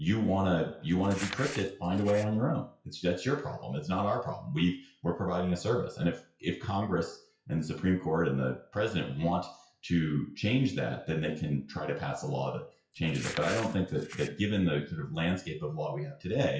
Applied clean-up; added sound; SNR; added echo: classical method WPE with log-MMSE.